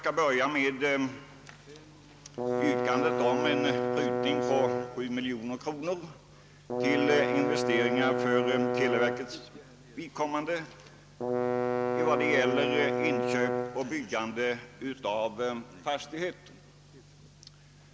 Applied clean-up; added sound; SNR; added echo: none; Bowed string instrument; -1 dB; none.